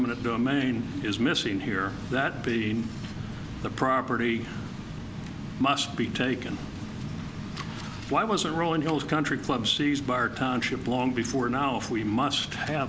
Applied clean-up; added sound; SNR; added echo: none; none; none; none.